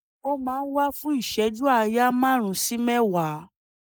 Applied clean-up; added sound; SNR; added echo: neural mask model Resemble Enhance denoiser.